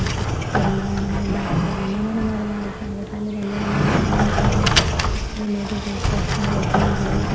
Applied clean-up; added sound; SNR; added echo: none; Sliding door; -5 dB; none.